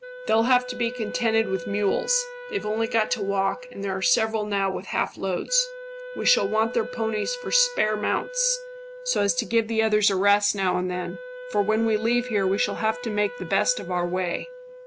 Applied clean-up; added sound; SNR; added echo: none; Wind instrument, woodwind instrument; 13 dB; none.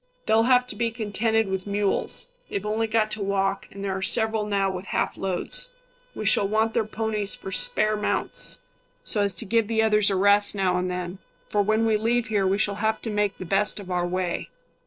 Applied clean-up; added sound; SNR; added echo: neural separator model SepFormer DNS4.